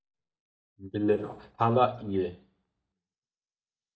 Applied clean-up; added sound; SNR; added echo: neural mask model DeepFilterNet 3.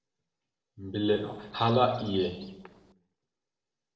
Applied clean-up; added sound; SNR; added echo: neural separator model SepFormer DNS4.